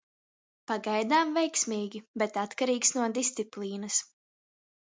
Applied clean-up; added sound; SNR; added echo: none; none; none; none.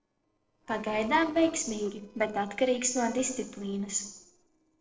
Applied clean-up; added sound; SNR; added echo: neural separator model SepFormer DNS4.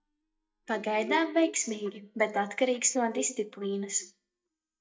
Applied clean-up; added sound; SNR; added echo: neural mask model DeepFilterNet 3.